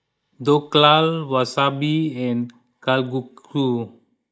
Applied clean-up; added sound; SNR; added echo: neural mask model Resemble Enhance denoiser.